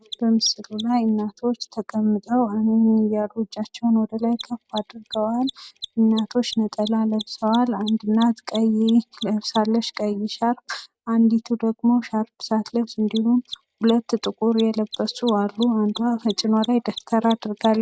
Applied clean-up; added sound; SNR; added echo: none; Mechanisms; 20 dB; none.